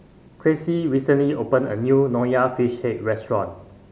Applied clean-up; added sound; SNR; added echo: none; none; none; none.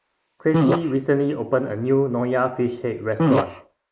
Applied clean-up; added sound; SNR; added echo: neural mask model Resemble Enhance denoiser.